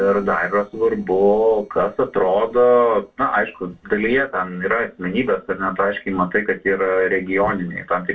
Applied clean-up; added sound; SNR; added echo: neural separator model SepFormer DNS4.